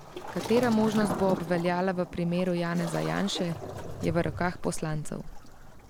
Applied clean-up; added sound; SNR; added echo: none; Waves, surf; 8 dB; none.